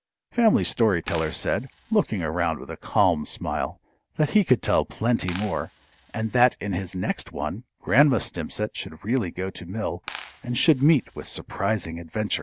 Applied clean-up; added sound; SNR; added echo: none; Coin (dropping); 17 dB; none.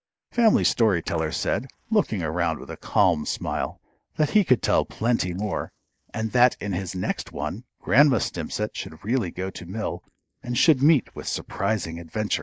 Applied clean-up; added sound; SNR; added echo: neural mask model Resemble Enhance denoiser.